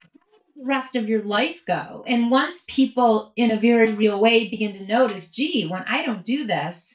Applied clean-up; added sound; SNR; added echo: neural mask model DeepFilterNet 3.